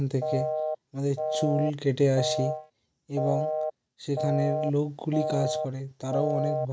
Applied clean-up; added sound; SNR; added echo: neural mask model RNNoise.